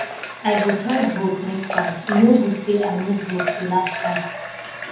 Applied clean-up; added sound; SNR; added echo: none; Water tap, faucet / Water; 7 dB; reverberation time 1.0 s.